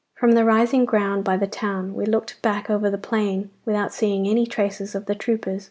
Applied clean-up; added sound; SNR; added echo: none; none; none; none.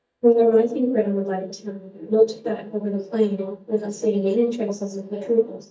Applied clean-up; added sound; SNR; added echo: neural mask model DeepFilterNet 3.